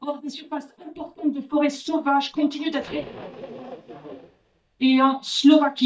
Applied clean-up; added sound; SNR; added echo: neural mask model DeepFilterNet 3.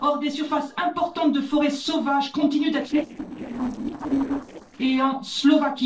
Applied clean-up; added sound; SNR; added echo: neural separator model SepFormer DNS4.